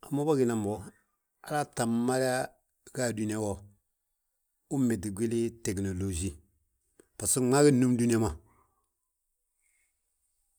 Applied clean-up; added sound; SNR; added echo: none; none; none; none.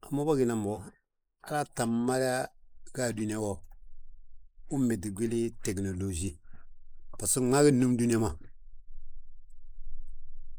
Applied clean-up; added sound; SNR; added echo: neural mask model Resemble Enhance denoiser.